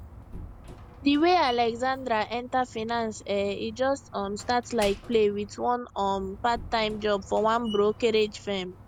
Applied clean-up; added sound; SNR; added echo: none; Slam; 17 dB; none.